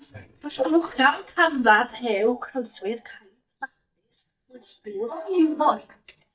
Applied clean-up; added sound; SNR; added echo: neural mask model DeepFilterNet 3.